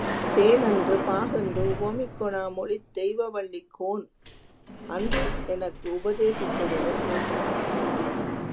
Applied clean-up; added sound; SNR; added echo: none; Sliding door; 2 dB; none.